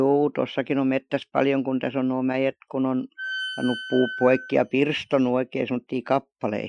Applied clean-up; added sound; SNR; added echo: classical method Wiener filter.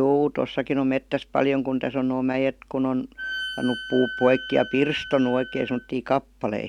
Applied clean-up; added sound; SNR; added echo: none; Wind instrument, woodwind instrument; 11 dB; none.